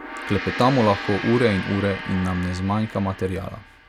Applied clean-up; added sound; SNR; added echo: none; Gong; 10 dB; none.